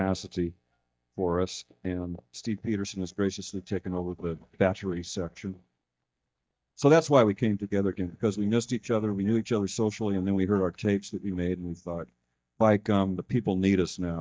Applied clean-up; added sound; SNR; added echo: neural mask model DeepFilterNet 3.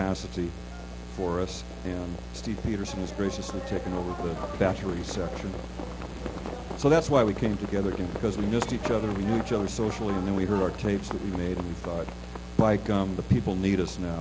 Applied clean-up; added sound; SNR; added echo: none; Livestock, farm animals, working animals; 11 dB; none.